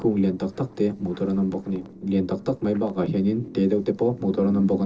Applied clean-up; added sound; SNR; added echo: neural separator model SepFormer DNS4.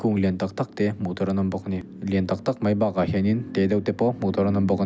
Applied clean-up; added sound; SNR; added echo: none; none; none; none.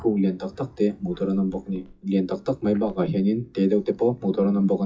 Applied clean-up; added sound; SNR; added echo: classical method WPE with log-MMSE.